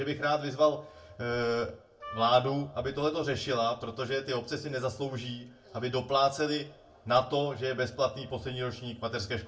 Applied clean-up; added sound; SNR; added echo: none; Wind instrument, woodwind instrument; 14 dB; reverberation time 0.2 s.